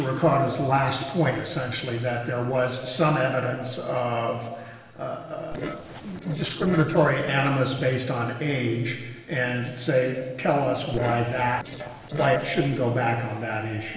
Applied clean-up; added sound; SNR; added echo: neural separator model SepFormer DNS4.